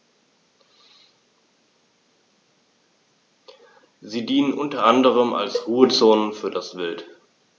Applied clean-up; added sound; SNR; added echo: none; Cowbell; 12 dB; none.